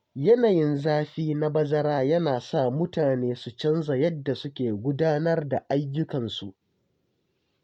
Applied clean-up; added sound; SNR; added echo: none; none; none; none.